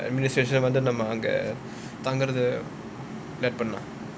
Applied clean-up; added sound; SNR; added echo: none; none; none; none.